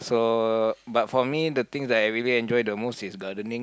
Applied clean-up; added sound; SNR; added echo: none; none; none; none.